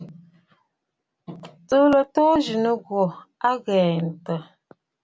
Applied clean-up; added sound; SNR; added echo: none; none; none; none.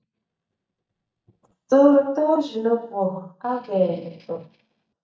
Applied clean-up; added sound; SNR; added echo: neural mask model DeepFilterNet 3.